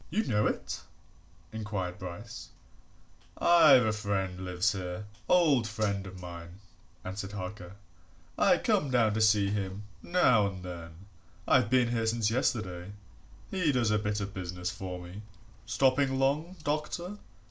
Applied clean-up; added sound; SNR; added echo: none; none; none; none.